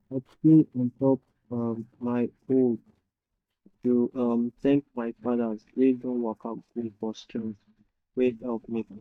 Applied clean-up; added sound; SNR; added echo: neural mask model DeepFilterNet 3.